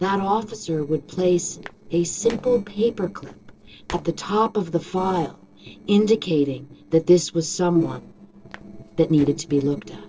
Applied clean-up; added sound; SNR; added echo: neural separator model SepFormer DNS4.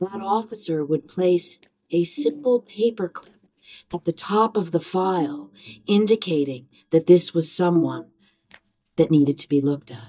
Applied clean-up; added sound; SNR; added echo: neural mask model DeepFilterNet 3.